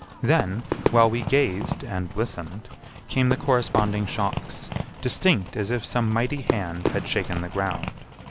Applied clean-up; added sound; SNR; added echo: none; Fireworks; 7 dB; none.